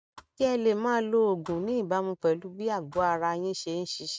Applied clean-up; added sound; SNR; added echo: neural mask model RNNoise.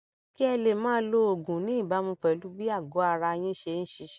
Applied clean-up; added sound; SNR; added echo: none; none; none; none.